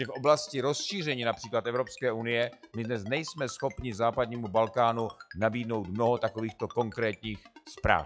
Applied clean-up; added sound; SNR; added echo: classical method log-MMSE.